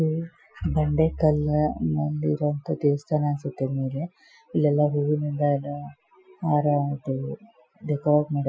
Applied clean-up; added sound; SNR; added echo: classical method Wiener filter.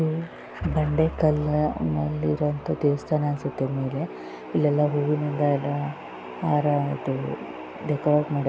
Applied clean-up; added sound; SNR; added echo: none; Bowed string instrument; 14 dB; none.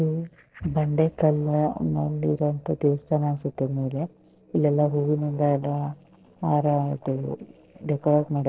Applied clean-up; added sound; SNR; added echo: neural separator model SepFormer DNS4.